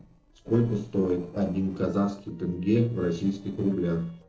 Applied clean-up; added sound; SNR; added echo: neural separator model SepFormer DNS4.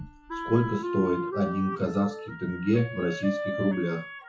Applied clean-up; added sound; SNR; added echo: classical method WPE with log-MMSE.